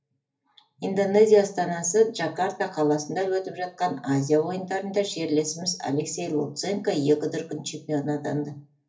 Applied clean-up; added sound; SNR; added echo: none; none; none; reverberation time 0.3 s.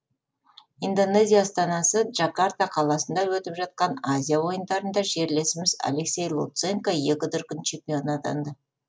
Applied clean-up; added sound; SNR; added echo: none; none; none; none.